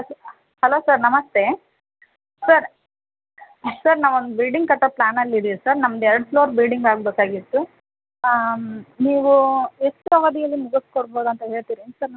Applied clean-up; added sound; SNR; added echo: none; none; none; none.